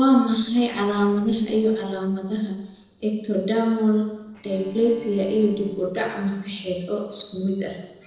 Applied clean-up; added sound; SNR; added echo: neural separator model SepFormer DNS4.